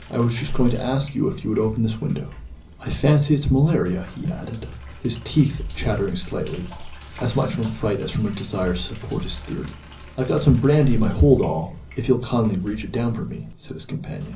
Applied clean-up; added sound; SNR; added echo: none; Sink (filling or washing); 11 dB; reverberation time 0.5 s.